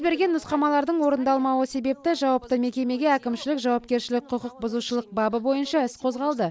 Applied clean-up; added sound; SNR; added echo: none; none; none; none.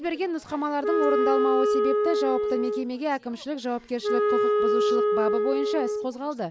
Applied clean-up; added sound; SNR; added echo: none; Wind instrument, woodwind instrument; -5 dB; none.